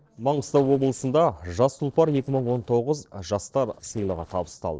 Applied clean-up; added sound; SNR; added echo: neural separator model SepFormer DNS4.